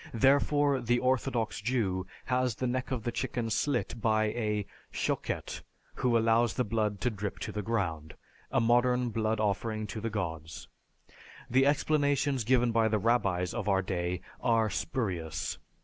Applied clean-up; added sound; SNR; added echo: none; none; none; none.